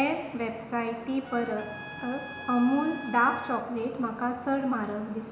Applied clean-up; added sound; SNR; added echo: none; Trumpet; 14 dB; reverberation time 3.0 s.